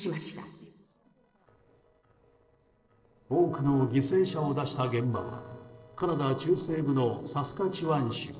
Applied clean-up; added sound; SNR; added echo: neural separator model SepFormer DNS4.